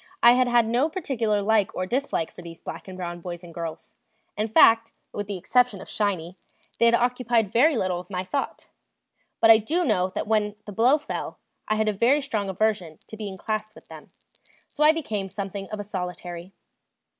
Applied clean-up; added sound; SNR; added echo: none; Chime; 8 dB; none.